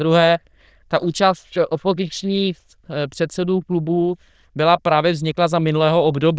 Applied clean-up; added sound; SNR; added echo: neural diffusion model UNIVERSE++.